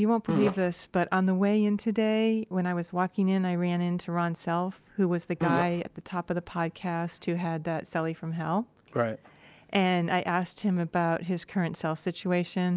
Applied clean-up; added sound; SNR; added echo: none; Fart; 3 dB; none.